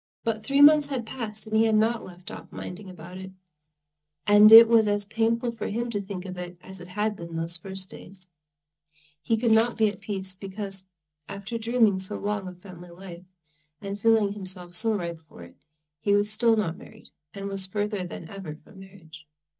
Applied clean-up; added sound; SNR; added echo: neural mask model DeepFilterNet 3.